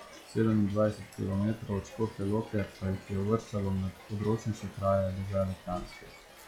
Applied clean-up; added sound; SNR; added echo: classical method log-MMSE.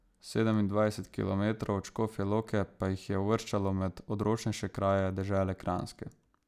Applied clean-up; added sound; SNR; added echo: none; none; none; none.